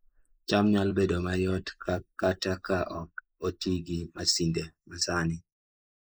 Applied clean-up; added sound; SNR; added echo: neural mask model Resemble Enhance denoiser.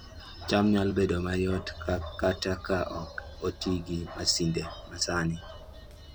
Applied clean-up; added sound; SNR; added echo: none; Bark; 13 dB; none.